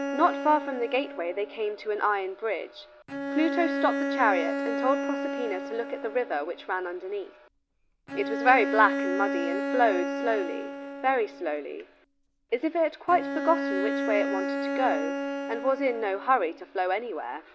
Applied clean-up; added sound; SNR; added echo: none; Bowed string instrument; 4 dB; none.